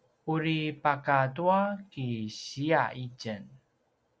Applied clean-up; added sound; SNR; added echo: none; none; none; none.